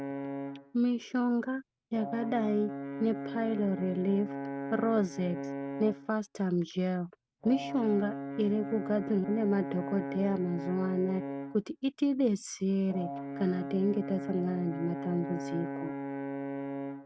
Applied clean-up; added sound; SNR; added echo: neural mask model RNNoise.